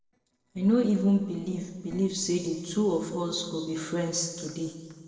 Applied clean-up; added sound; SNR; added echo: neural separator model SepFormer DNS4.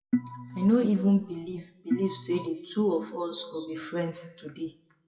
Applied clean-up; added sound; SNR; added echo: classical method WPE with log-MMSE.